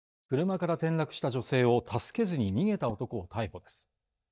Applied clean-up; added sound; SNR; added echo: neural mask model DeepFilterNet 3.